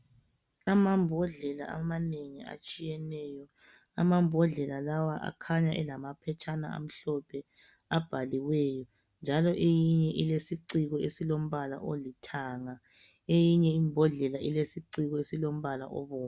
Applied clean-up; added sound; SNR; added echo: none; none; none; none.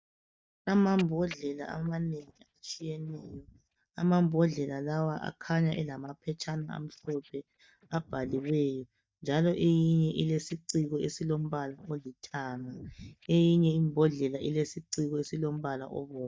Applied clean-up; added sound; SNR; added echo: neural mask model DeepFilterNet 3.